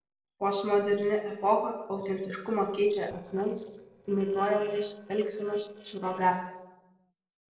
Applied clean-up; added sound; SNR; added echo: neural separator model SepFormer DNS4.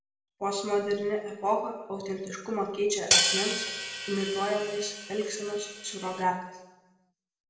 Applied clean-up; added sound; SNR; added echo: none; Hi-hat; -1 dB; reverberation time 1.0 s.